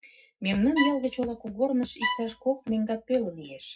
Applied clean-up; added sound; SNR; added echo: none; Bowed string instrument; 6 dB; reverberation time 0.3 s.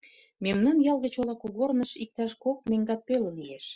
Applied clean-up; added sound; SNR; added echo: none; none; none; none.